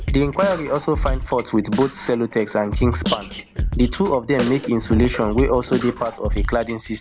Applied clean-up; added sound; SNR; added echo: none; Drum kit; 5 dB; none.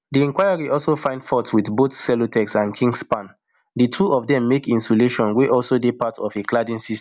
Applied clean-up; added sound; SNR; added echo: none; none; none; none.